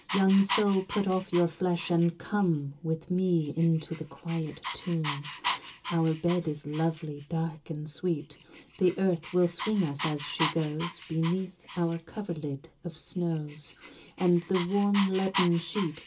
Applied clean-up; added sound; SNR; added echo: none; Dog; 11 dB; reverberation time 0.2 s.